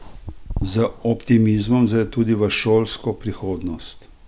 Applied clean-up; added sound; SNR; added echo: none; none; none; none.